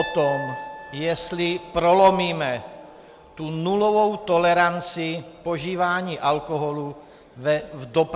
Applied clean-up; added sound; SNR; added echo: none; Piano; 19 dB; none.